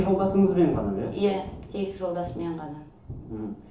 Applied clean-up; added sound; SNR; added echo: none; Thunder / Rain; 14 dB; reverberation time 0.8 s.